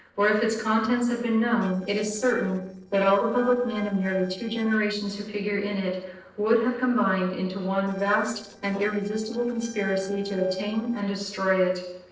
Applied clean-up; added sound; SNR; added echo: neural separator model SepFormer DNS4.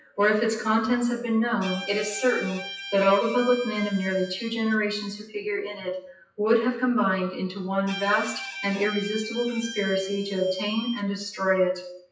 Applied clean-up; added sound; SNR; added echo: classical method WPE with log-MMSE.